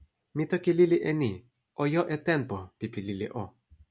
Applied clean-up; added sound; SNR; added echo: none; none; none; none.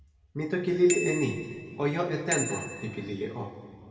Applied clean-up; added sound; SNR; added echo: none; Bicycle bell; 8 dB; reverberation time 2.1 s.